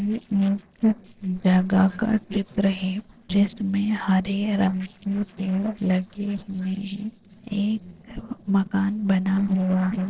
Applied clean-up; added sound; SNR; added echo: neural separator model SepFormer DNS4.